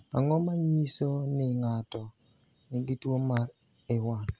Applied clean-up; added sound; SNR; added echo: none; none; none; none.